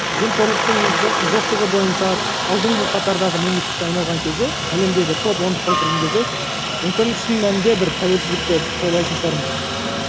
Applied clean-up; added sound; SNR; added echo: none; Aircraft; 1 dB; none.